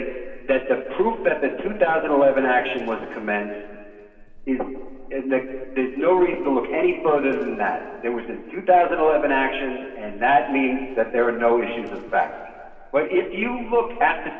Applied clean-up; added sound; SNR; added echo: none; Livestock, farm animals, working animals; 19 dB; reverberation time 2.3 s.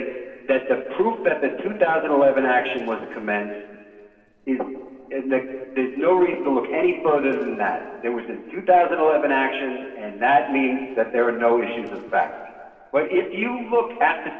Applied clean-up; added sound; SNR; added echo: neural separator model SepFormer DNS4.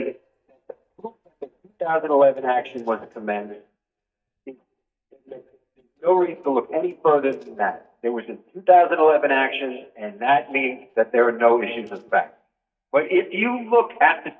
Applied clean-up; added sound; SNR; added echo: neural mask model DeepFilterNet 3.